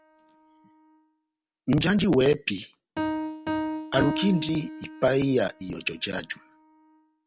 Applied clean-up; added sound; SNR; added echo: none; Piano; 9 dB; none.